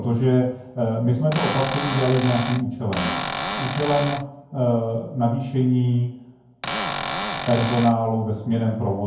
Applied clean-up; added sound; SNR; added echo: none; Cupboard open or close / Door; 4 dB; reverberation time 0.9 s.